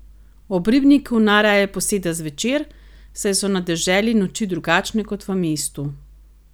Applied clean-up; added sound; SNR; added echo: none; none; none; none.